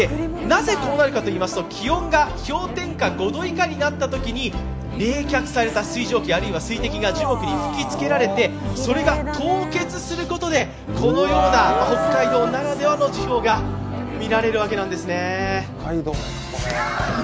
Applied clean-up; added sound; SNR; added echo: none; none; none; none.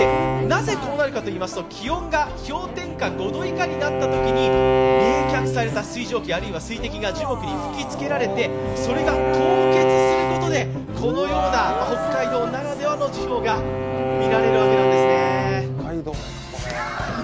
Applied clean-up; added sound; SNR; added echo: none; Bowed string instrument; -2 dB; none.